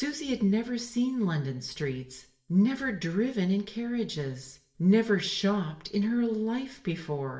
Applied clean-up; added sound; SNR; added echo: none; none; none; reverberation time 0.5 s.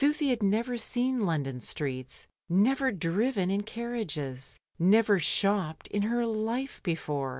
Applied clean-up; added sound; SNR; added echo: none; none; none; none.